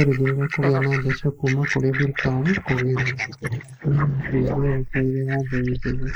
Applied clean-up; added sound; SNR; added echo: neural mask model Resemble Enhance denoiser.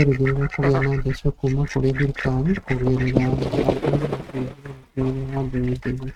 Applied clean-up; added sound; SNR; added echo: neural mask model RNNoise.